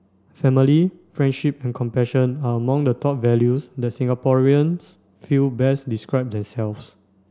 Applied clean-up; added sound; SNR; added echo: none; none; none; none.